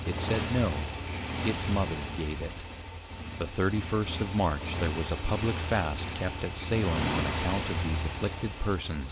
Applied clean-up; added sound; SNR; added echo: none; Motorcycle; 3 dB; none.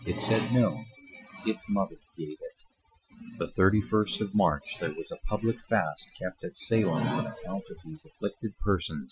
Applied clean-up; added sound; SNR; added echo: classical method Wiener filter.